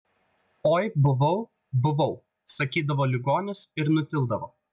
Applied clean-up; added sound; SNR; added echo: none; none; none; none.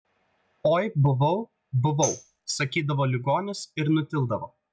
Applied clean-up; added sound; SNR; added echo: none; Tambourine; 12 dB; none.